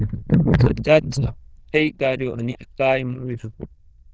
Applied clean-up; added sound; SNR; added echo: neural diffusion model UNIVERSE++.